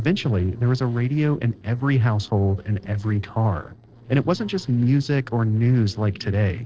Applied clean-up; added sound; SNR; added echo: neural separator model SepFormer DNS4.